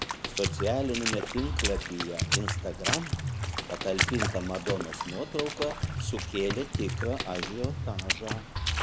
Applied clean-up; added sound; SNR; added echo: none; Drum kit + Water / Splash, splatter; -2 dB; none.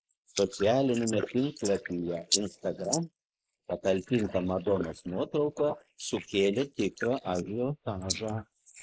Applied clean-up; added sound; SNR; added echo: neural mask model Resemble Enhance denoiser.